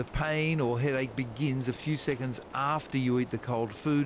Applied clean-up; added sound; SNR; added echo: none; Rain; 18 dB; none.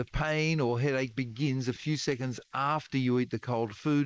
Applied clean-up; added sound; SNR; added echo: neural mask model Resemble Enhance denoiser.